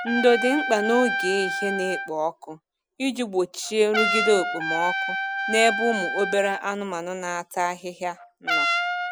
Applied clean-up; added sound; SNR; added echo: none; Trumpet; 3 dB; none.